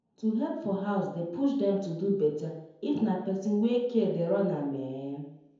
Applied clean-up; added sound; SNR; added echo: none; none; none; reverberation time 0.9 s.